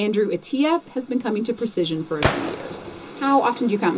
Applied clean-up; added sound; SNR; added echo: none; Gunshot, gunfire; 6 dB; reverberation time 0.2 s.